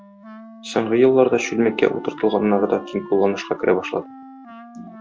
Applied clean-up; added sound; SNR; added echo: none; Wind instrument, woodwind instrument; 18 dB; none.